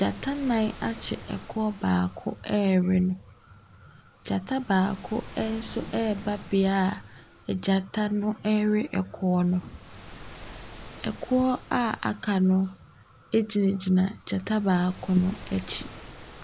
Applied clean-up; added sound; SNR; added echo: none; Waves, surf; 19 dB; none.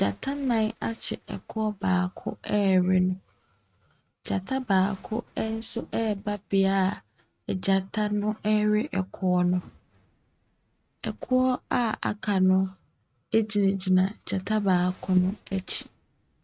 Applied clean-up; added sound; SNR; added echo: neural mask model RNNoise.